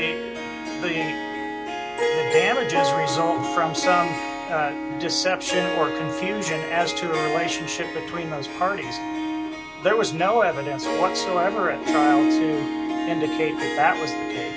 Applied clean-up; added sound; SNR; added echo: none; Harp; 0 dB; none.